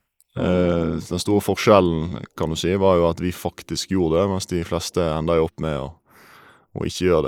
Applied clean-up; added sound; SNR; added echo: neural mask model Resemble Enhance denoiser.